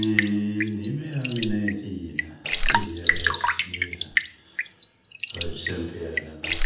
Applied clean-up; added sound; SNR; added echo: none; Raindrop / Drip; -4 dB; reverberation time 0.8 s.